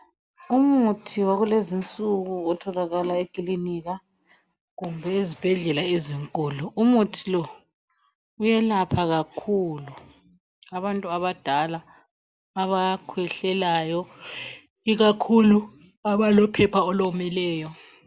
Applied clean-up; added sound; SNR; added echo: none; none; none; none.